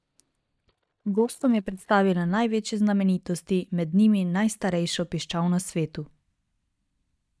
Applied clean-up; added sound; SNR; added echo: neural mask model DeepFilterNet 3.